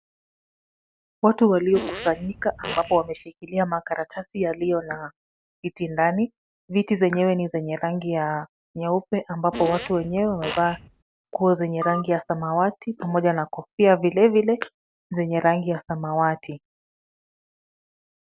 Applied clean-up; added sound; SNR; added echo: none; Fart + Telephone; 11 dB; none.